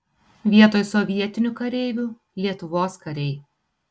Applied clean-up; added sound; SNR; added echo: none; none; none; none.